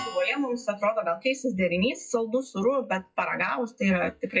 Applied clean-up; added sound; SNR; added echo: classical method WPE with log-MMSE.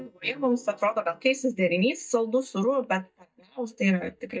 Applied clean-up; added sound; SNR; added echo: neural mask model DeepFilterNet 3.